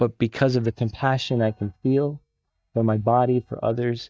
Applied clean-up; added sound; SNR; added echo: neural mask model DeepFilterNet 3.